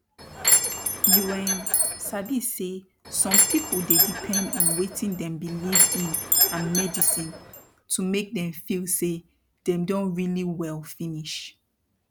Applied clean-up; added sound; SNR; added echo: none; Door / Chime; -5 dB; none.